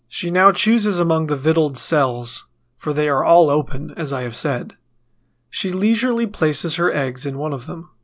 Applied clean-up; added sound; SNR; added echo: none; none; none; none.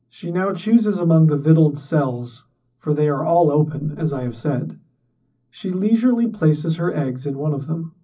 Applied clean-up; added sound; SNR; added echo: none; none; none; reverberation time 0.4 s.